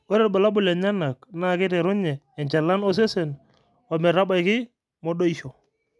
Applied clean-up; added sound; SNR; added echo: none; none; none; none.